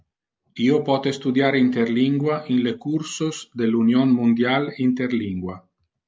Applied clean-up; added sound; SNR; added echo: none; none; none; none.